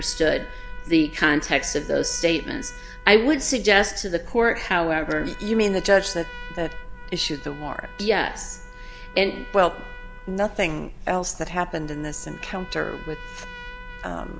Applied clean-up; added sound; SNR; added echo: none; Trumpet; 20 dB; none.